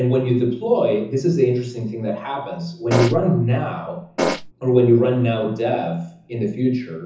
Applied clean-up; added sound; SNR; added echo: none; Fart; 1 dB; reverberation time 0.6 s.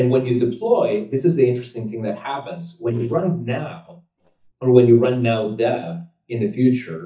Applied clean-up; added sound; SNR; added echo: neural mask model DeepFilterNet 3.